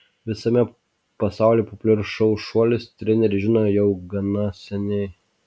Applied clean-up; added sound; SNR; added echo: none; none; none; none.